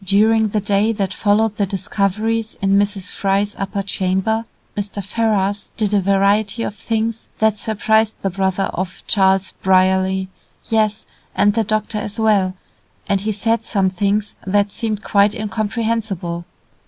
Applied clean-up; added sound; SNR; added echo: none; none; none; none.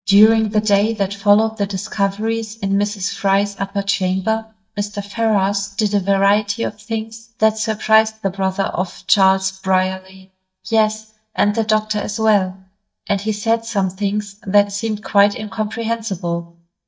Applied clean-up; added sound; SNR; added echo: neural mask model DeepFilterNet 3.